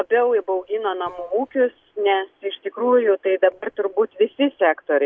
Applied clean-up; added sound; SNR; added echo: none; none; none; none.